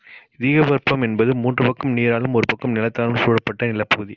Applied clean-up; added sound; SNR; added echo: none; none; none; none.